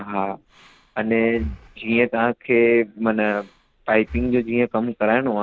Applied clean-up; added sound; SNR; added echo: none; Breathing; 18 dB; none.